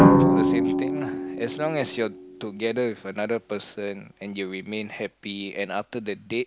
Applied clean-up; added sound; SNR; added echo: none; Drum; -5 dB; none.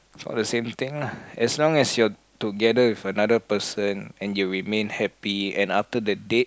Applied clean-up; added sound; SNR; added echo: none; none; none; none.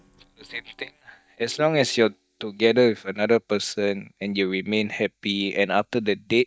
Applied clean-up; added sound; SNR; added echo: neural mask model DeepFilterNet 3.